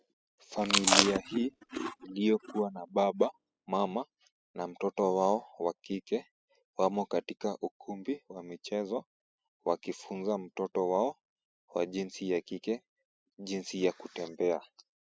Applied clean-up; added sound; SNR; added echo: classical method spectral subtraction.